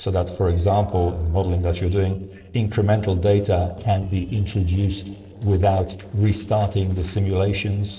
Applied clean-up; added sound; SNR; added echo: neural separator model SepFormer DNS4.